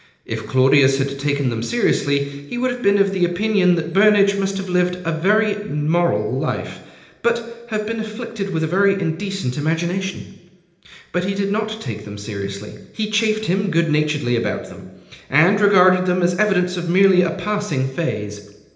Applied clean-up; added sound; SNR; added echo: none; none; none; reverberation time 0.9 s.